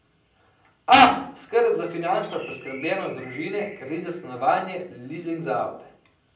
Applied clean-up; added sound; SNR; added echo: none; Bird; 18 dB; reverberation time 0.6 s.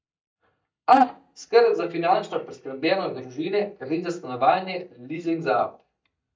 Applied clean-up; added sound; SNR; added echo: neural mask model DeepFilterNet 3.